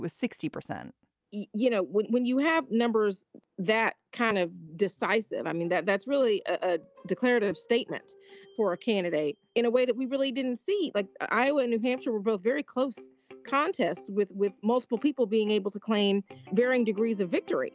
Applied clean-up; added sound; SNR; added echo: none; none; none; none.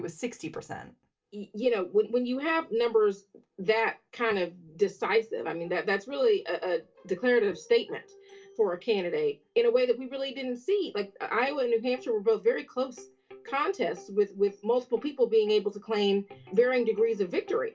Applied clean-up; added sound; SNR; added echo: none; none; none; reverberation time 0.2 s.